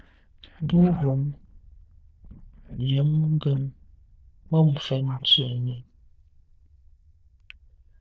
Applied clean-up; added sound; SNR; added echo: neural diffusion model UNIVERSE++.